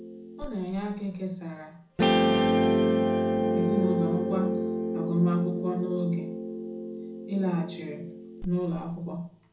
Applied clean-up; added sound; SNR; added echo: none; Guitar; -3 dB; reverberation time 0.6 s.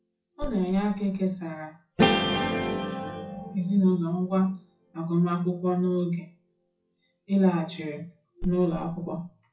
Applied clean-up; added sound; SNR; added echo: classical method WPE with log-MMSE.